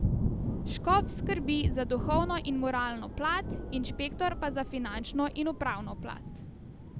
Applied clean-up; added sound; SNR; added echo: none; Thunder / Rain; 2 dB; none.